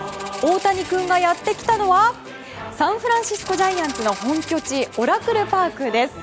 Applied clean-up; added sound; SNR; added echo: none; Rattle (instrument); 19 dB; none.